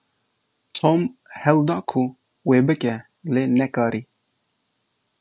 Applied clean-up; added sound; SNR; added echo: none; none; none; none.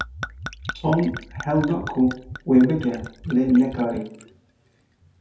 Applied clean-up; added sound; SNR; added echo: none; Gurgling / Chink, clink / Liquid; 13 dB; reverberation time 0.5 s.